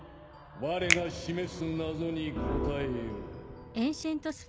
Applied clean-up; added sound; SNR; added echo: none; Organ + Finger snapping; 2 dB; none.